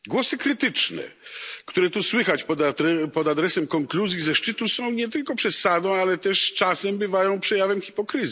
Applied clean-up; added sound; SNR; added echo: none; none; none; none.